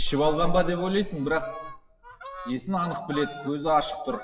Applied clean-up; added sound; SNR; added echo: classical method WPE with log-MMSE.